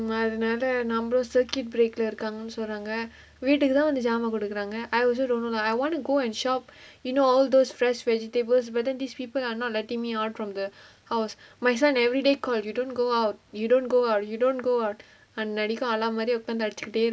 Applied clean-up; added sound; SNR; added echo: none; none; none; none.